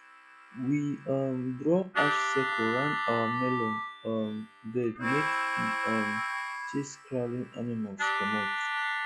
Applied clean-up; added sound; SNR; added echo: classical method log-MMSE.